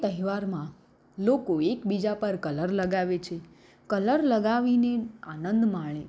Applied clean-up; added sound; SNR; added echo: none; none; none; none.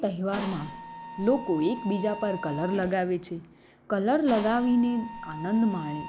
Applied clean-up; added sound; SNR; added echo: none; Mechanisms; 13 dB; none.